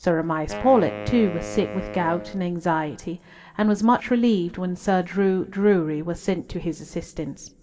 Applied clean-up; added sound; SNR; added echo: none; Wind instrument, woodwind instrument; 13 dB; reverberation time 2.1 s.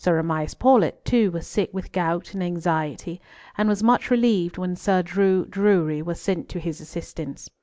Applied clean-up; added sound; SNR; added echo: none; none; none; none.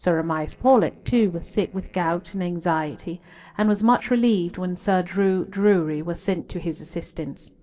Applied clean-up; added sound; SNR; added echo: neural separator model SepFormer DNS4.